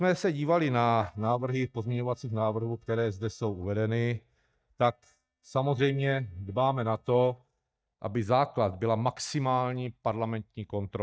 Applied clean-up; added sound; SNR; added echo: neural mask model DeepFilterNet 3.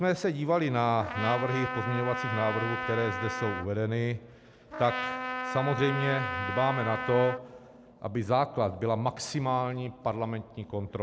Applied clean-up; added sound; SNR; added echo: none; Trumpet; 5 dB; none.